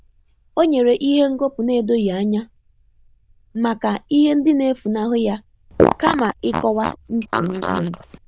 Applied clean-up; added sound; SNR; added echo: neural diffusion model UNIVERSE++.